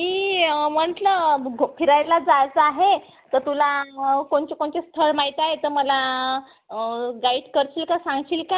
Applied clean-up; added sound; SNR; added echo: none; none; none; none.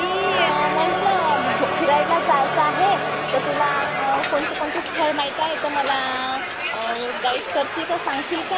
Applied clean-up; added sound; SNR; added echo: none; Crowd; 1 dB; none.